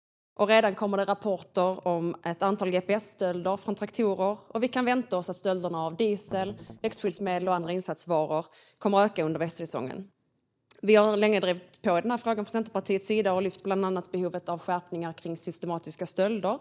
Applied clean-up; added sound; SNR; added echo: neural mask model DeepFilterNet 3.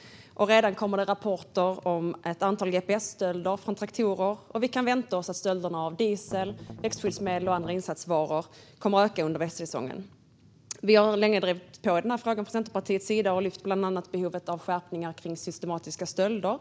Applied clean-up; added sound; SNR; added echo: none; Strum; 14 dB; none.